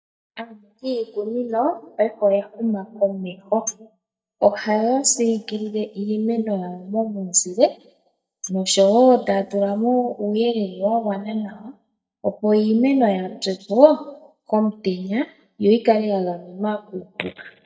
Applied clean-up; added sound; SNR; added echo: neural mask model DeepFilterNet 3.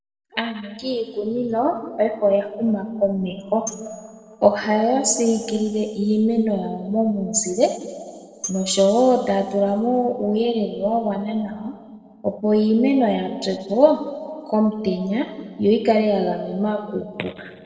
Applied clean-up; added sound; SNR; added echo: neural separator model SepFormer DNS4.